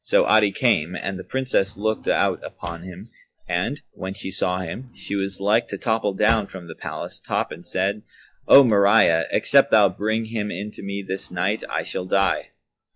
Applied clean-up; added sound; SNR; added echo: classical method log-MMSE.